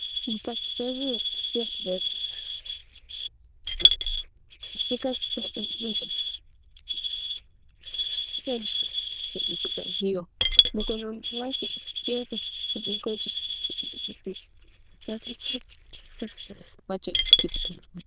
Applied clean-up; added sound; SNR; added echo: neural diffusion model UNIVERSE++.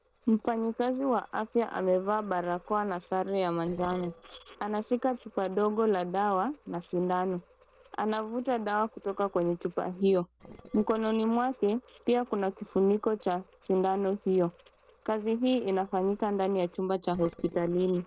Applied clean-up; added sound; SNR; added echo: neural separator model SepFormer DNS4.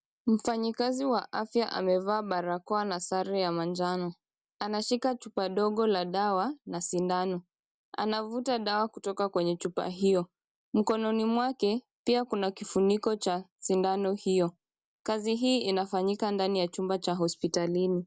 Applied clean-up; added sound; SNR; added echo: none; none; none; none.